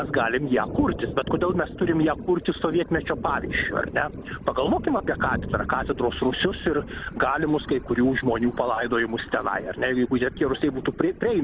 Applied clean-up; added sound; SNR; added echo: none; Thunder; 10 dB; none.